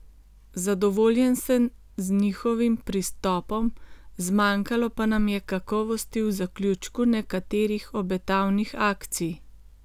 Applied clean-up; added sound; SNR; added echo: none; none; none; none.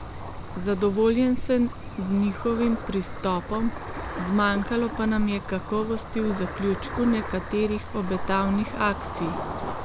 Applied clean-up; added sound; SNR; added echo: none; Ocean; 8 dB; none.